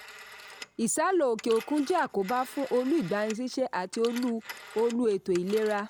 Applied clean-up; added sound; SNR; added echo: none; Telephone; 18 dB; none.